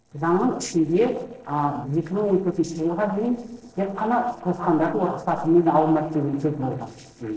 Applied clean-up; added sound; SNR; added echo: neural separator model SepFormer DNS4.